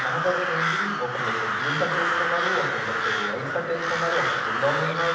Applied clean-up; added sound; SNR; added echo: none; Crow; -3 dB; reverberation time 0.8 s.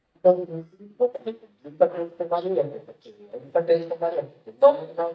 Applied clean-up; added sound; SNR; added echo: neural mask model DeepFilterNet 3.